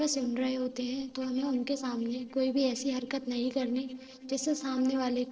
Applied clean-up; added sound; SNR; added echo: neural separator model SepFormer DNS4.